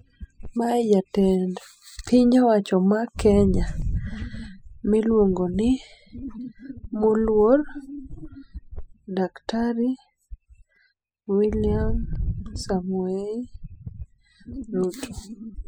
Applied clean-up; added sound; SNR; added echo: classical method spectral subtraction.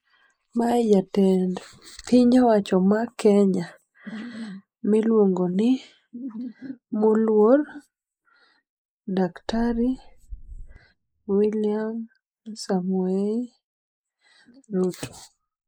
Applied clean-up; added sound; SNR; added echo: neural mask model Resemble Enhance denoiser.